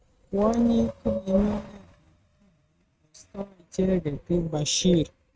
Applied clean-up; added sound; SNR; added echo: neural mask model RNNoise.